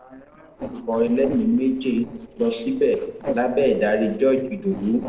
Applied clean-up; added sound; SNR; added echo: neural separator model SepFormer DNS4.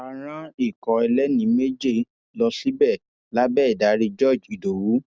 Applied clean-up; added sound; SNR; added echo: none; none; none; none.